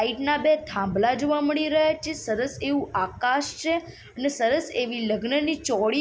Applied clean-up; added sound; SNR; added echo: none; none; none; none.